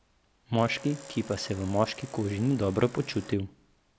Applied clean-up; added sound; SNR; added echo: none; Domestic sounds, home sounds; 18 dB; none.